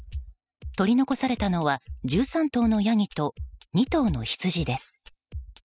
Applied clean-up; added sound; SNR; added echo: classical method spectral subtraction.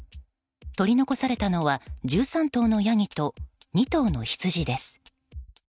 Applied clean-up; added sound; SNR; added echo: neural mask model RNNoise.